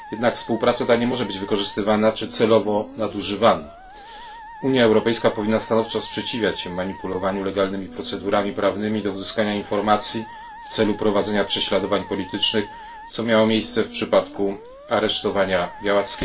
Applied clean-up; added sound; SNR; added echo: none; Musical instrument; 17 dB; reverberation time 0.2 s.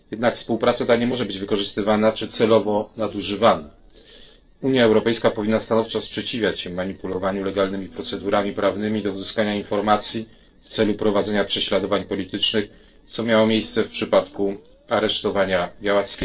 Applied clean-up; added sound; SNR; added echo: neural separator model SepFormer DNS4.